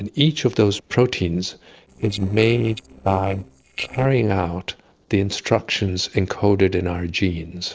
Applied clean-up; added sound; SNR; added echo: neural separator model SepFormer DNS4.